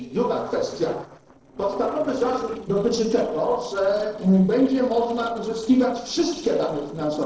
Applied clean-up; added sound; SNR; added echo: neural separator model SepFormer DNS4.